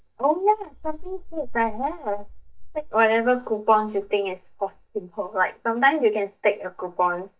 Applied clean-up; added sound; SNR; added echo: neural mask model DeepFilterNet 3.